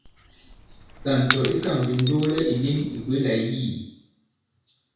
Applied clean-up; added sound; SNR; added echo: none; Shatter / Crushing; 9 dB; reverberation time 0.6 s.